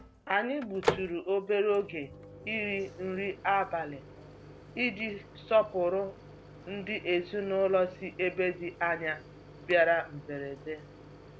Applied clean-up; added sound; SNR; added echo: none; Microwave oven; 12 dB; none.